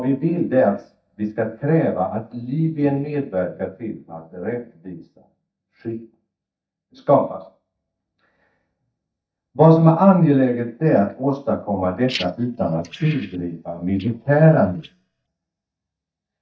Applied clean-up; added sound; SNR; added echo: neural mask model DeepFilterNet 3.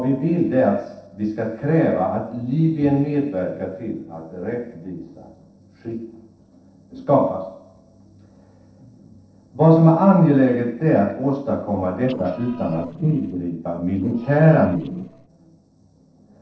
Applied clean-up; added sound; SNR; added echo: neural separator model SepFormer DNS4.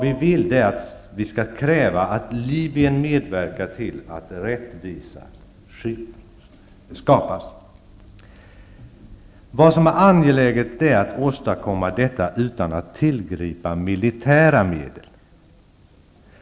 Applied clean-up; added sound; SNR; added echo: none; none; none; none.